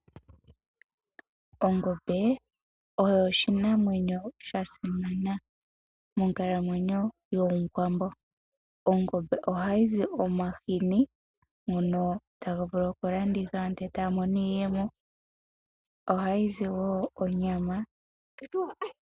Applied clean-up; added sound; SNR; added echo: none; none; none; none.